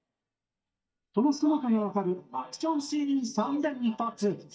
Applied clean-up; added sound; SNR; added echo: neural mask model DeepFilterNet 3.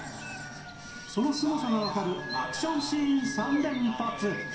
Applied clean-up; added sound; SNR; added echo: none; Bird vocalization, bird call, bird song; 14 dB; reverberation time 0.7 s.